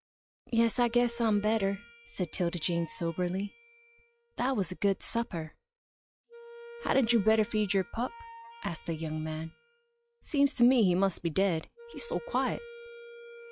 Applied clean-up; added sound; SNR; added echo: classical method log-MMSE.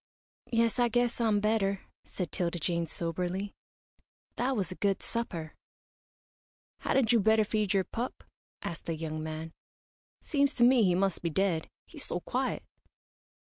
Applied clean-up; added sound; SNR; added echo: none; none; none; none.